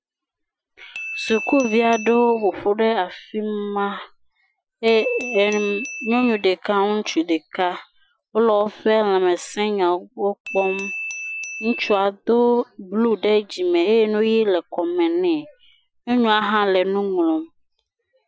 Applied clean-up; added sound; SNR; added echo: classical method Wiener filter.